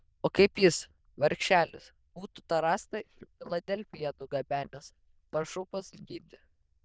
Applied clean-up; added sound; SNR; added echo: neural diffusion model UNIVERSE++.